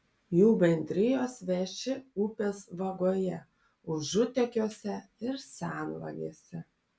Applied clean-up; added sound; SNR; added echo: none; none; none; none.